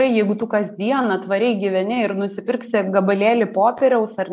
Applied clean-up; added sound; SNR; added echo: none; none; none; none.